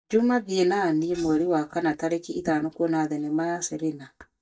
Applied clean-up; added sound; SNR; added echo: neural mask model DeepFilterNet 3.